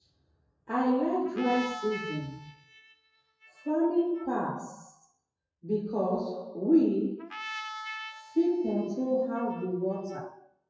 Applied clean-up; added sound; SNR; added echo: classical method WPE with log-MMSE.